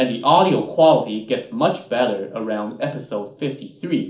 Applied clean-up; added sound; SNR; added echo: none; none; none; reverberation time 0.4 s.